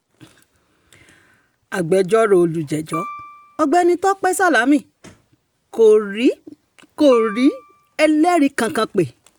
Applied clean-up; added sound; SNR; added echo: none; Piano; 15 dB; none.